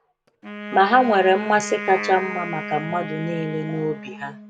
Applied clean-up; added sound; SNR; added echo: none; Wind instrument, woodwind instrument; 10 dB; none.